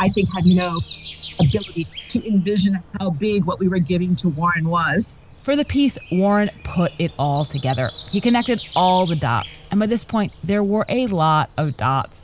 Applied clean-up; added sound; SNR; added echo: none; Breathing + Tambourine; 20 dB; none.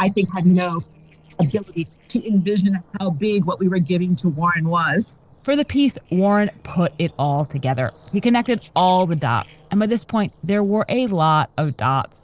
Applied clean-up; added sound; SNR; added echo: neural separator model SepFormer DNS4.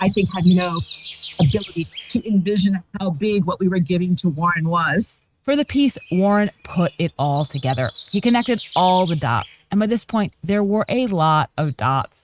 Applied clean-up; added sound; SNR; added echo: neural mask model RNNoise.